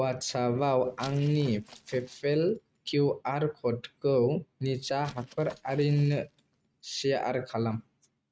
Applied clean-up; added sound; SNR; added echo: neural mask model RNNoise.